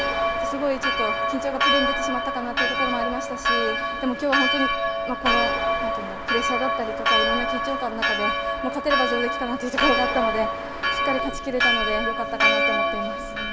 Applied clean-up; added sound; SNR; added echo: none; Church bell; -5 dB; none.